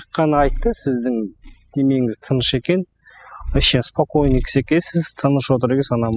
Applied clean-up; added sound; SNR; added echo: classical method spectral subtraction.